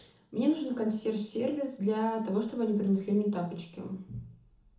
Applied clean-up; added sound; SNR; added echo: none; Chime; 15 dB; reverberation time 0.7 s.